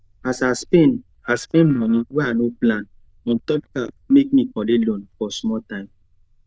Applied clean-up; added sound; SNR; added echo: neural diffusion model UNIVERSE++.